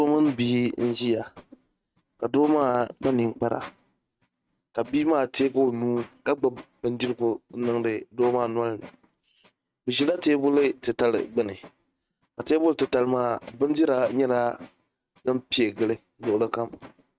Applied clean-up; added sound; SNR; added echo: neural mask model RNNoise.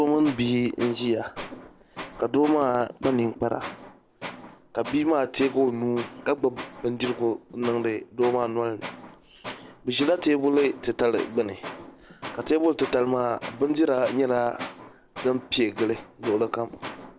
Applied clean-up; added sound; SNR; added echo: none; Tools; 15 dB; none.